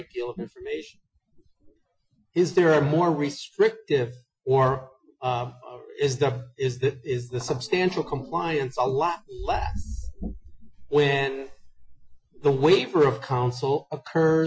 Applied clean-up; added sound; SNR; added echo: classical method Wiener filter.